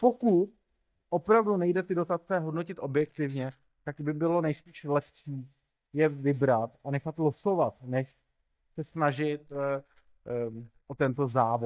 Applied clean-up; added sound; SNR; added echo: neural mask model DeepFilterNet 3.